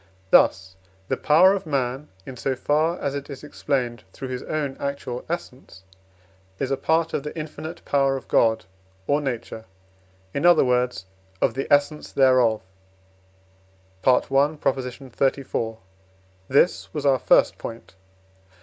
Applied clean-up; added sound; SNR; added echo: none; none; none; none.